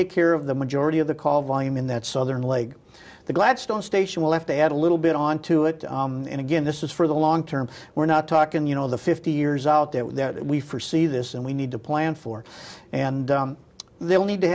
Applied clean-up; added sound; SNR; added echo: none; none; none; none.